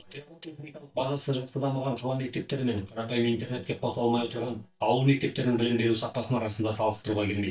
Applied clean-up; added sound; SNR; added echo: neural mask model DeepFilterNet 3.